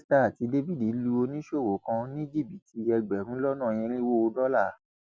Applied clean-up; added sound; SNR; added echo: none; none; none; none.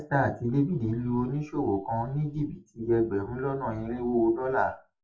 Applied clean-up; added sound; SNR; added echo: none; none; none; reverberation time 0.2 s.